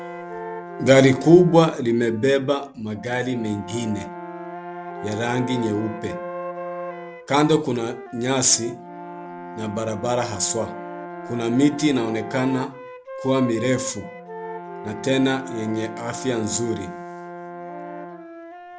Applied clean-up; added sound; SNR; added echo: none; Brass instrument + Wind instrument, woodwind instrument; 11 dB; none.